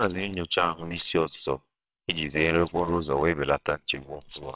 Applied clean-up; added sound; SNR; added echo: neural separator model SepFormer WHAMR!.